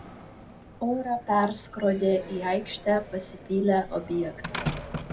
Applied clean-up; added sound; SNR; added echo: none; Slam; 11 dB; reverberation time 0.2 s.